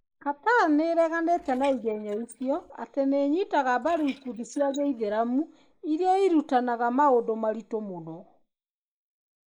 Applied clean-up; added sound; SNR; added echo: neural mask model Resemble Enhance denoiser.